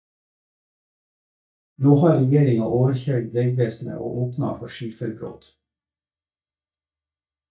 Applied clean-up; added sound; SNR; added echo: neural mask model DeepFilterNet 3.